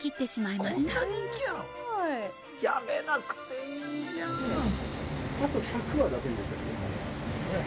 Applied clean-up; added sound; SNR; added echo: none; none; none; none.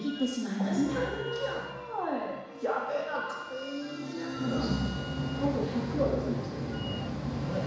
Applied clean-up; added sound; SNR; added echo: none; Wind instrument, woodwind instrument; 17 dB; reverberation time 1.1 s.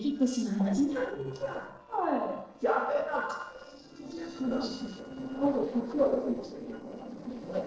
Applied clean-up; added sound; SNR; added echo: neural separator model SepFormer DNS4.